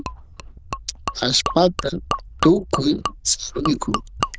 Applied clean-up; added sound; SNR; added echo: neural diffusion model UNIVERSE++.